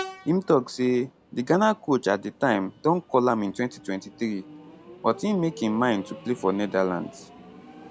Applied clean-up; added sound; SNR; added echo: none; Train; 19 dB; none.